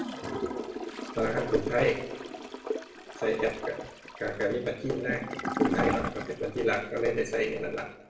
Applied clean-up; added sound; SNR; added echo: none; Toilet flush / Gurgling; 5 dB; reverberation time 0.7 s.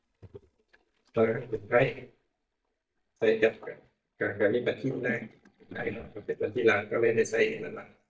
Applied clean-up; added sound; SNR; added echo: neural mask model DeepFilterNet 3.